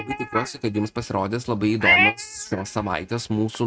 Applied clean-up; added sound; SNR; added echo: neural mask model RNNoise.